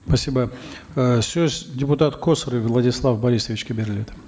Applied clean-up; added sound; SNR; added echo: none; none; none; none.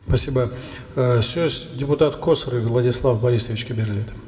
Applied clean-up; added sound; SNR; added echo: none; none; none; reverberation time 2.2 s.